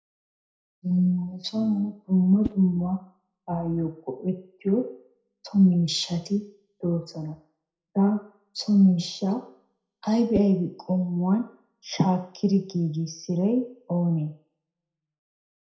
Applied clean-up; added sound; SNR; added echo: none; Whoosh, swoosh, swish; 15 dB; reverberation time 0.4 s.